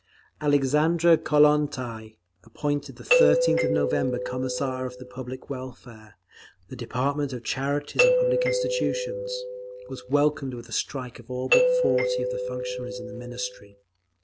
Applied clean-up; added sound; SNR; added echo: none; Doorbell; -2 dB; none.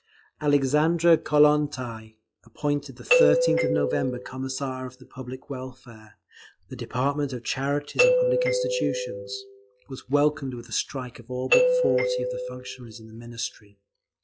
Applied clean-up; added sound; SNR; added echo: classical method log-MMSE.